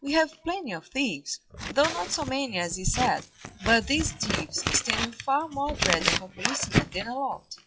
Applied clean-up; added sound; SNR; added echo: classical method WPE with log-MMSE.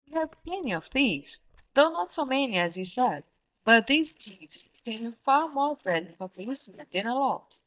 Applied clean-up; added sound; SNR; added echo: neural mask model DeepFilterNet 3.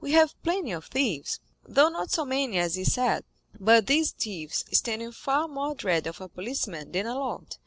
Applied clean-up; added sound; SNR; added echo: none; none; none; none.